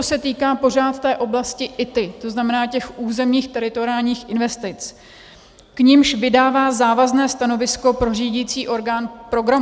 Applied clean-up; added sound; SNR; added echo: none; none; none; none.